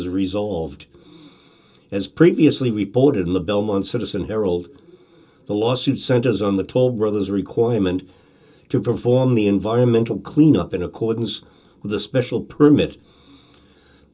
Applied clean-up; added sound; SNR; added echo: none; none; none; reverberation time 0.2 s.